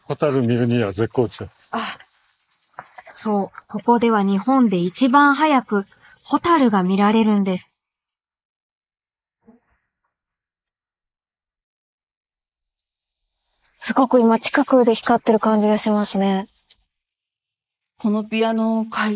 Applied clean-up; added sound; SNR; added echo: neural mask model Resemble Enhance denoiser.